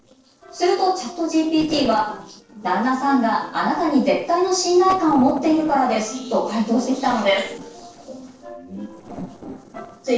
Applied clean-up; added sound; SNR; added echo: neural separator model SepFormer DNS4.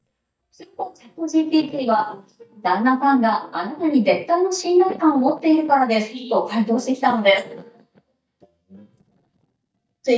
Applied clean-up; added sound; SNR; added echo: neural mask model DeepFilterNet 3.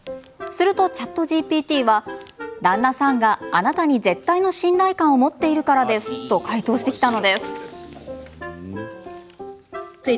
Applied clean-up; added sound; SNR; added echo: none; none; none; none.